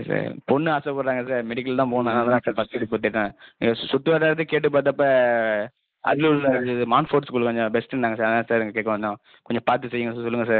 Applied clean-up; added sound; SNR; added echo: neural mask model Resemble Enhance denoiser.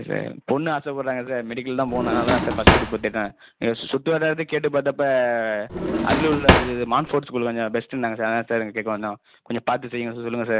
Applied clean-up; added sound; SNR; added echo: none; Drawer open or close; -3 dB; none.